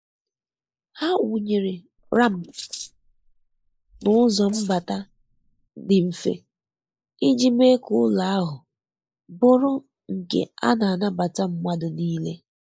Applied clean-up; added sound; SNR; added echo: neural mask model Resemble Enhance denoiser.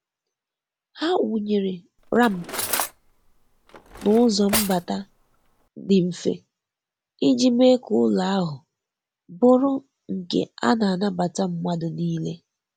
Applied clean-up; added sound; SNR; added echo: none; Cutlery, silverware; 9 dB; none.